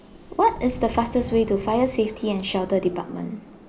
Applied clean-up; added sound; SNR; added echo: none; Subway, metro, underground; 15 dB; none.